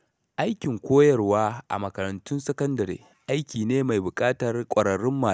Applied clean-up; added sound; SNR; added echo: none; none; none; none.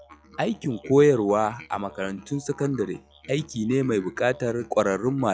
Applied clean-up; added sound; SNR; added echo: classical method log-MMSE.